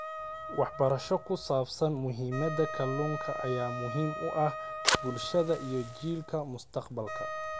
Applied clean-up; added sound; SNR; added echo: none; Wind instrument, woodwind instrument + Fire; 4 dB; none.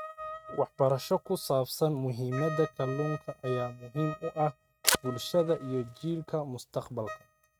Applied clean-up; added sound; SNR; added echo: neural mask model RNNoise.